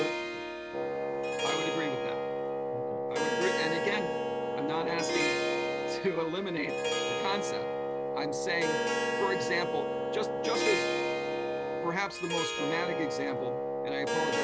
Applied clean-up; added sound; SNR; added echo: none; Wind instrument, woodwind instrument + Harp; -5 dB; none.